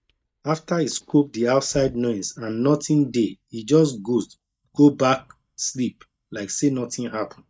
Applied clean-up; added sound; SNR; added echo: neural mask model DeepFilterNet 3.